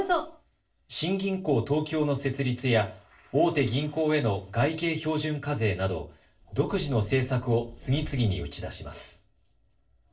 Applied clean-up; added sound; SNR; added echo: neural separator model SepFormer DNS4.